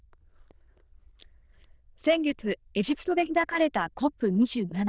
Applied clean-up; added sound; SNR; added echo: neural diffusion model UNIVERSE++.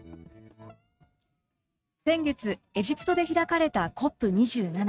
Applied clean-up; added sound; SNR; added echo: neural mask model RNNoise.